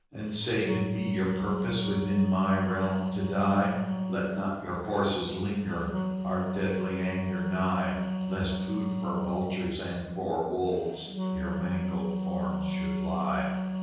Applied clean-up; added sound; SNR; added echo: none; Wind instrument, woodwind instrument; 2 dB; reverberation time 1.3 s.